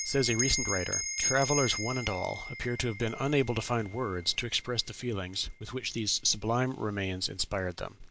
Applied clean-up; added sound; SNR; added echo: none; Bell; 7 dB; none.